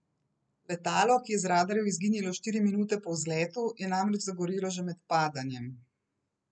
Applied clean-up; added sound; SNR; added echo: none; none; none; none.